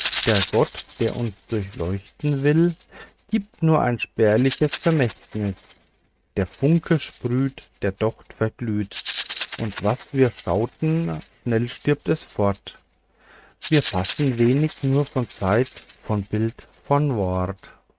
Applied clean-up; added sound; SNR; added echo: neural mask model RNNoise.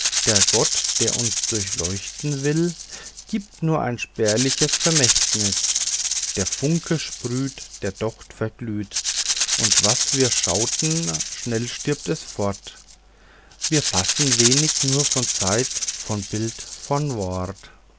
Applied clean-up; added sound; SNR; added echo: none; Rattle (instrument); -1 dB; none.